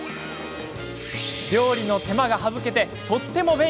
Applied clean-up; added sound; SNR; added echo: none; none; none; none.